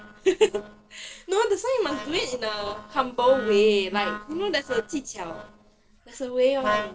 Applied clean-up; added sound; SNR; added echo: neural separator model SepFormer DNS4.